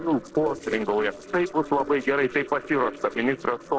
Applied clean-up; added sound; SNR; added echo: neural separator model SepFormer DNS4.